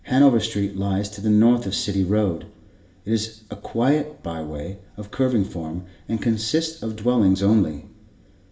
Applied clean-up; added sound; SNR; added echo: none; none; none; reverberation time 0.6 s.